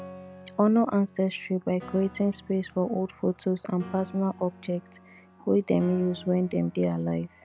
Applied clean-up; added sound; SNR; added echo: none; Piano; 19 dB; none.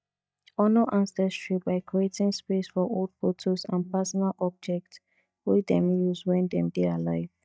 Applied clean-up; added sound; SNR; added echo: neural mask model DeepFilterNet 3.